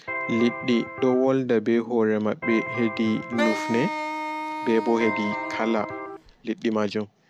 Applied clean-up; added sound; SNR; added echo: none; Wind instrument, woodwind instrument + Electric guitar; 6 dB; none.